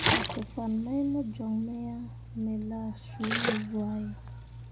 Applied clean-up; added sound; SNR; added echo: none; Splash, splatter; 1 dB; none.